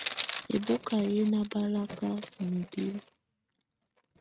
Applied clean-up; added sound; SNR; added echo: neural mask model RNNoise.